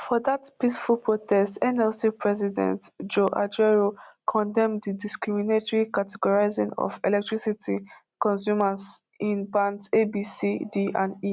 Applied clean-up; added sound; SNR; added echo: none; none; none; none.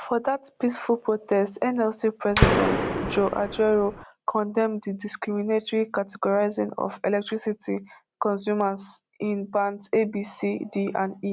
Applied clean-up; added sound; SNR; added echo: none; Gunshot, gunfire; -1 dB; none.